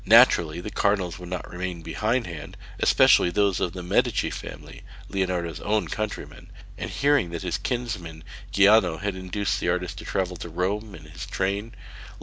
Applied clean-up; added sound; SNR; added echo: none; Mechanical fan; 13 dB; none.